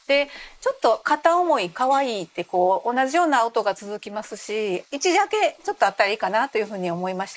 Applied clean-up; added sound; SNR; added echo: neural mask model Resemble Enhance denoiser.